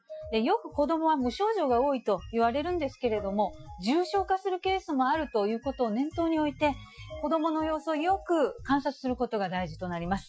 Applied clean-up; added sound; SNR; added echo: classical method Wiener filter.